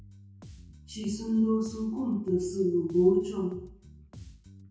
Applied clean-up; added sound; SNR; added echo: none; Bass guitar; 20 dB; reverberation time 0.6 s.